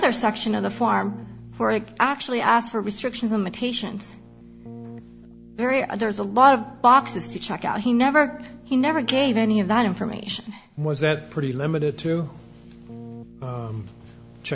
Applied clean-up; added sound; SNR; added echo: none; Keyboard (musical); 19 dB; none.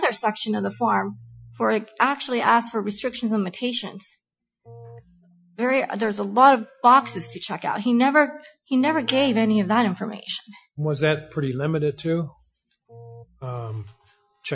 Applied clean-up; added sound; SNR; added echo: classical method Wiener filter.